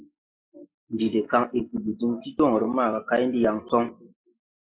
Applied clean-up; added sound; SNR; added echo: neural mask model Resemble Enhance denoiser.